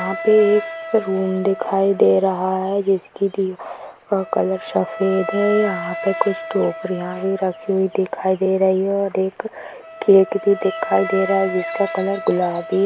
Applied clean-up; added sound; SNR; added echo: none; Wind instrument, woodwind instrument; 12 dB; none.